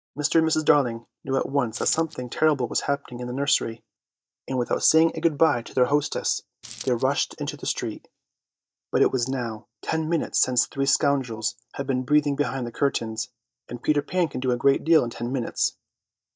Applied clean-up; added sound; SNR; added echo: neural mask model DeepFilterNet 3.